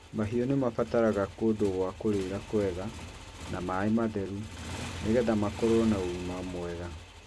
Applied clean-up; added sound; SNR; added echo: none; Motorcycle; 13 dB; none.